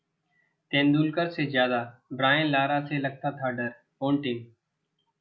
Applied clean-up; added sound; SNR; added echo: none; none; none; none.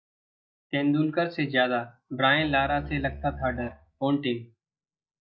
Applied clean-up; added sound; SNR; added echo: neural mask model DeepFilterNet 3.